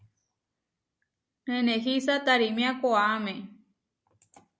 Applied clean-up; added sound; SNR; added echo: none; none; none; none.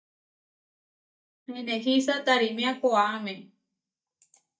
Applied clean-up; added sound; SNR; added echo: neural mask model DeepFilterNet 3.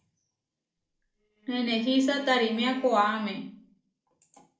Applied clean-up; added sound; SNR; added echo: neural separator model SepFormer DNS4.